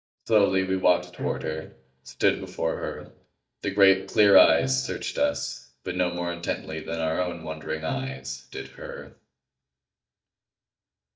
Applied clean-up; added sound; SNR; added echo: neural mask model DeepFilterNet 3.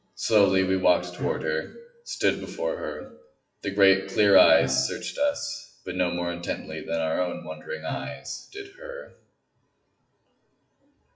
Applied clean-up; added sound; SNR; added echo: classical method WPE with log-MMSE.